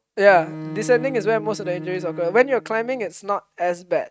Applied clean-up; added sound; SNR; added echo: neural mask model RNNoise.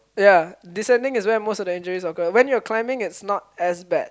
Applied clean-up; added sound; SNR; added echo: none; none; none; none.